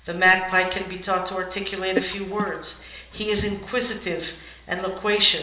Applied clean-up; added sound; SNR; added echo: none; Water / Splash, splatter; 11 dB; reverberation time 0.9 s.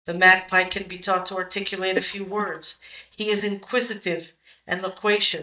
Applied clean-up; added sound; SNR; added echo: neural mask model DeepFilterNet 3.